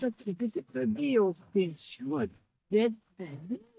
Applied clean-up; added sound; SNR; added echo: neural mask model DeepFilterNet 3.